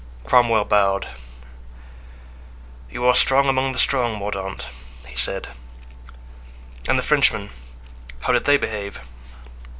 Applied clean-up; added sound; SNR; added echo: none; none; none; none.